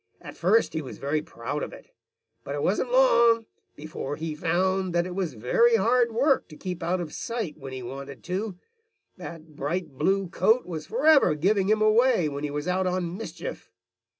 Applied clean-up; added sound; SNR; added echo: none; none; none; none.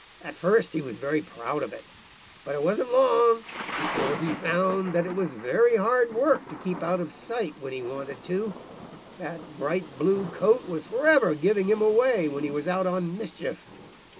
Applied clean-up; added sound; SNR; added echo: none; Thunder / Rain; 15 dB; none.